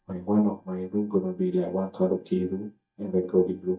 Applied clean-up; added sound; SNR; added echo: neural mask model DeepFilterNet 3.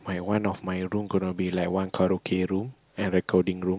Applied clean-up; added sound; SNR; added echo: none; none; none; none.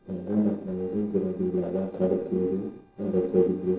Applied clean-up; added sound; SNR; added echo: neural separator model SepFormer DNS4.